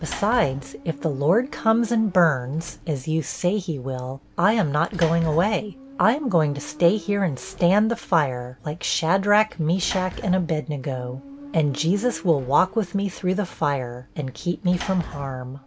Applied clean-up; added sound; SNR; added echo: none; Motorcycle + Sliding door / Slam; 18 dB; none.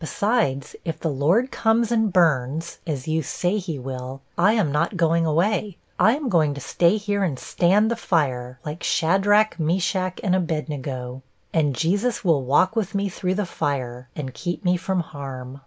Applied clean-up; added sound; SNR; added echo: none; none; none; none.